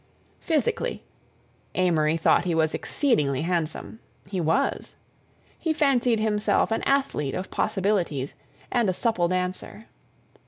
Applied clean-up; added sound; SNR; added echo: none; none; none; none.